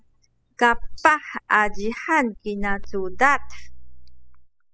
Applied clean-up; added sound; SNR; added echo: classical method spectral subtraction.